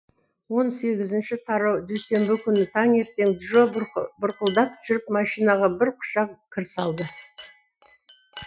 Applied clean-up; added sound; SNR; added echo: classical method Wiener filter.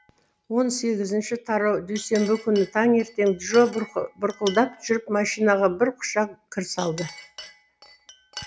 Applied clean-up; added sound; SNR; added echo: none; Chink, clink; 20 dB; none.